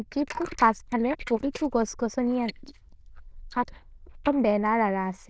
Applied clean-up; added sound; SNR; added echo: neural diffusion model UNIVERSE++.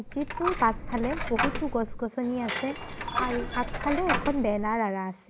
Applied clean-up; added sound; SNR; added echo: none; Door / Chime + Coin (dropping); 1 dB; none.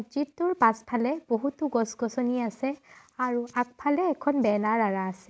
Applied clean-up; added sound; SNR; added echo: none; none; none; none.